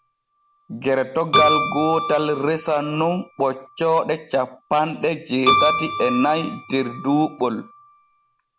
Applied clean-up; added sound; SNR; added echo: none; Keyboard (musical); 4 dB; none.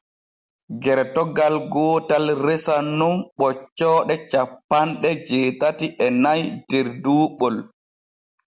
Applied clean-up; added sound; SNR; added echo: none; none; none; none.